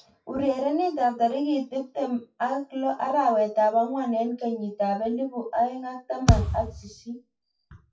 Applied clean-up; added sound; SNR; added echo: classical method WPE with log-MMSE.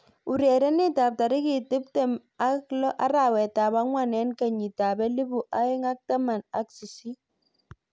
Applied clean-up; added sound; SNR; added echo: none; none; none; none.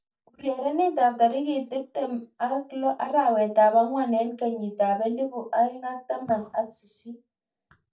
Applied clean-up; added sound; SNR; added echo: neural mask model DeepFilterNet 3.